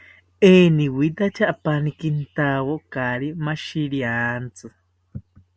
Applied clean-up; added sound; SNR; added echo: none; none; none; none.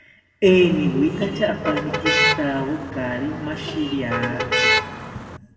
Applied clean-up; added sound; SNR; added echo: none; Motor vehicle (road); 2 dB; reverberation time 2.2 s.